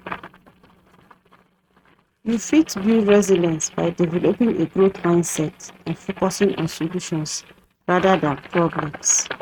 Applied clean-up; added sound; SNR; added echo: neural mask model RNNoise.